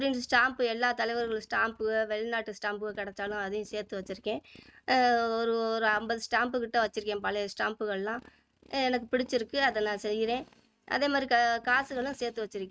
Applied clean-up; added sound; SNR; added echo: neural mask model RNNoise.